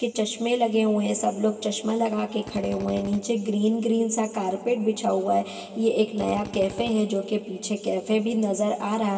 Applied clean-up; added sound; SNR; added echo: none; Drill; 14 dB; reverberation time 2.5 s.